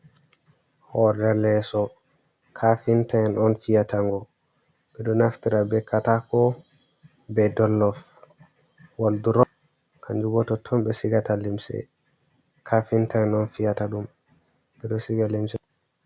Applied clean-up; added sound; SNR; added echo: none; none; none; none.